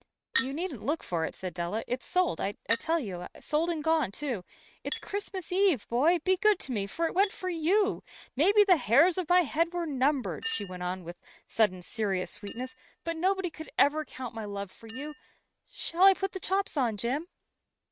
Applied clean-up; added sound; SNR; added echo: neural mask model RNNoise.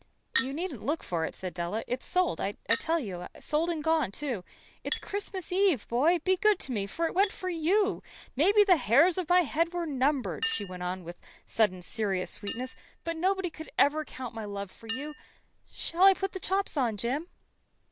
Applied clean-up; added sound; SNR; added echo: none; Chink, clink; 15 dB; none.